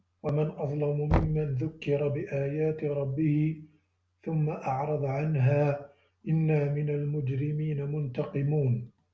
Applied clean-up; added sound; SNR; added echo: none; Knock; 8 dB; none.